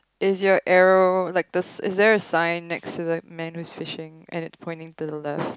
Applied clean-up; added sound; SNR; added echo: none; none; none; none.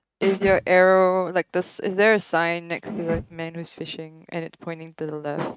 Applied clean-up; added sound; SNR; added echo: neural mask model RNNoise.